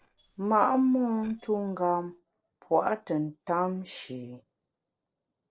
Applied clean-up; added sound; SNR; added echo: neural separator model SepFormer DNS4.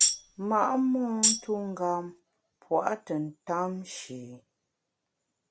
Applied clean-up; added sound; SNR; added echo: none; Tambourine; -2 dB; none.